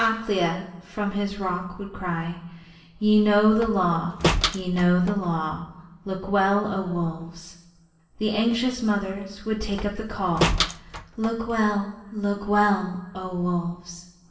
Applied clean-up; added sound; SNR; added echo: none; Slam; 6 dB; reverberation time 0.9 s.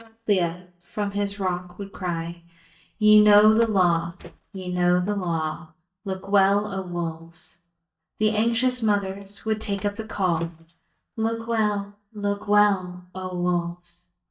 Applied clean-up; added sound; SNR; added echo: neural mask model DeepFilterNet 3.